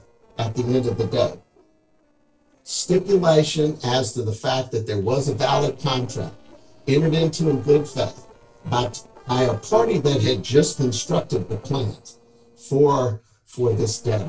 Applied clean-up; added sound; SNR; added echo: neural separator model SepFormer DNS4.